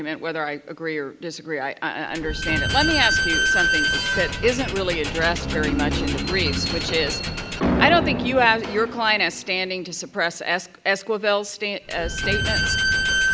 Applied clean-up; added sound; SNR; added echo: none; Squeak / Slam; 1 dB; none.